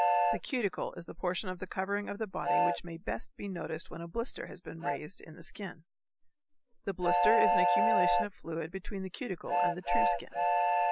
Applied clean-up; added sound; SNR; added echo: none; Train; -4 dB; none.